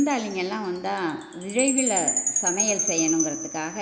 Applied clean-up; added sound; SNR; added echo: none; Chime; 1 dB; none.